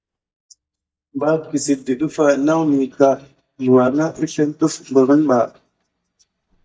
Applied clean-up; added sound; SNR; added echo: neural mask model DeepFilterNet 3.